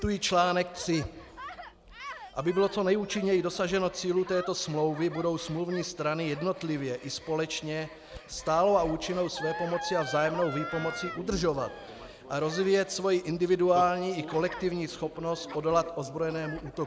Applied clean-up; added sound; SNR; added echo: none; Gasp; 15 dB; none.